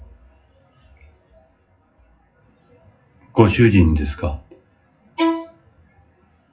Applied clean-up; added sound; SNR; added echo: classical method WPE with log-MMSE.